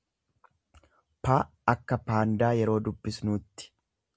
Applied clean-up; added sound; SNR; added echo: none; none; none; none.